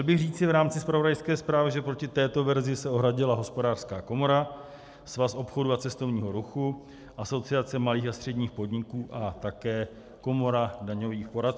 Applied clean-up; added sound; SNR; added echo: none; none; none; none.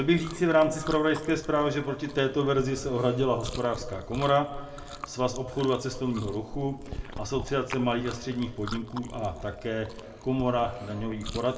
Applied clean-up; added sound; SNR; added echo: none; Chewing, mastication; 13 dB; reverberation time 1.9 s.